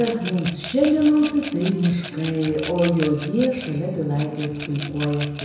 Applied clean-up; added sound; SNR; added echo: none; Rattle / Glass; 8 dB; reverberation time 1.0 s.